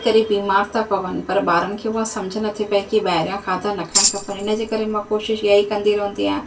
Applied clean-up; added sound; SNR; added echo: none; Tambourine; 4 dB; reverberation time 0.2 s.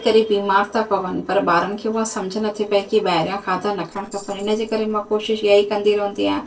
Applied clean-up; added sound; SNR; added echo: neural separator model SepFormer DNS4.